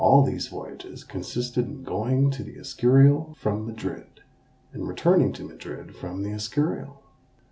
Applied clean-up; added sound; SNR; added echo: none; none; none; none.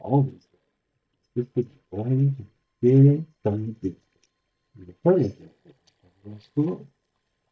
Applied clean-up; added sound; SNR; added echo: neural mask model DeepFilterNet 3.